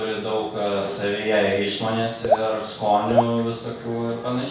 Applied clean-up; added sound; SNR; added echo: none; Raindrop / Drip; 0 dB; reverberation time 0.7 s.